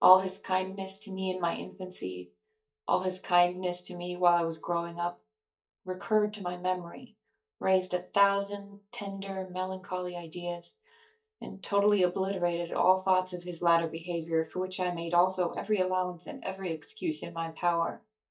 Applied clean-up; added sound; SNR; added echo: neural mask model DeepFilterNet 3.